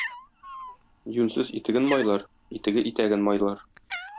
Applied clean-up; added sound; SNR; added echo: none; Cat; 14 dB; none.